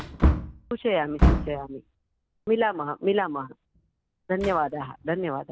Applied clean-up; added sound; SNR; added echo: none; Wood; 0 dB; none.